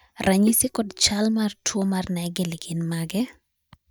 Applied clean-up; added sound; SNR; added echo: neural mask model DeepFilterNet 3.